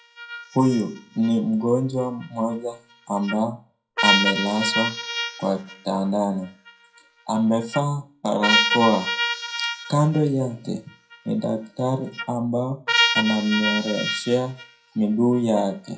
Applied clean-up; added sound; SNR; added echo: classical method WPE with log-MMSE.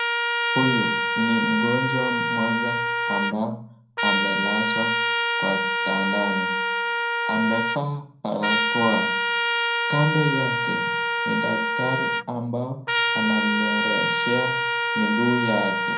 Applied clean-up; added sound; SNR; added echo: none; Trumpet; -3 dB; reverberation time 0.5 s.